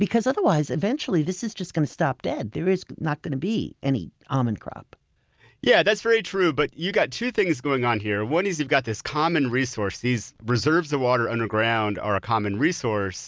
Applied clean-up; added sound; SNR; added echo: none; none; none; none.